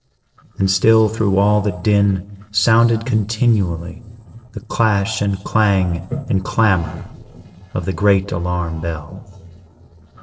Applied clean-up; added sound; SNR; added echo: neural separator model SepFormer DNS4.